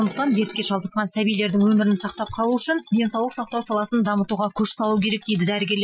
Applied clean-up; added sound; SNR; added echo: classical method Wiener filter.